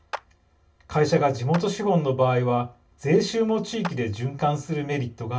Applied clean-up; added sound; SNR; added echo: none; Clapping; 18 dB; reverberation time 0.2 s.